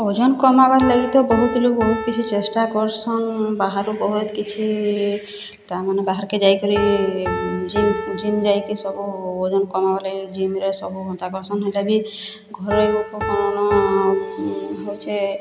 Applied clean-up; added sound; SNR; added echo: none; Piano; 11 dB; none.